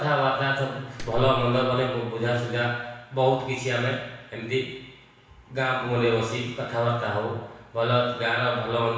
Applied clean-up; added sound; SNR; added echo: none; Clapping; 9 dB; reverberation time 1.1 s.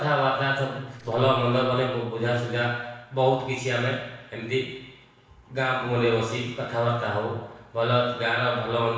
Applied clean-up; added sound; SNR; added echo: neural separator model SepFormer DNS4.